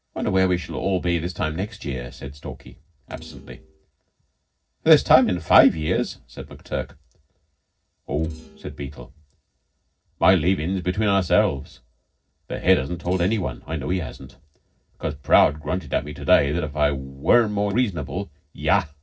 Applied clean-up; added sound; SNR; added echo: neural separator model SepFormer DNS4.